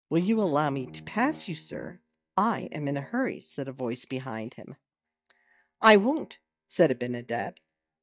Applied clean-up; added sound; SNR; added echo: neural mask model DeepFilterNet 3.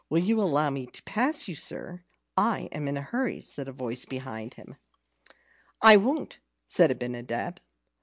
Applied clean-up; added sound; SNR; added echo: none; none; none; none.